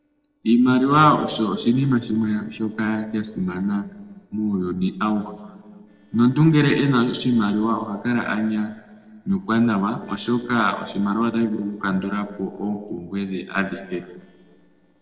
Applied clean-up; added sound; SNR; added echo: neural separator model SepFormer DNS4.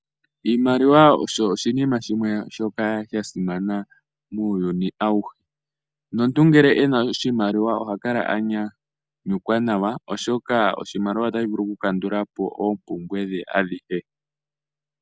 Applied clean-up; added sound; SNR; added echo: none; none; none; none.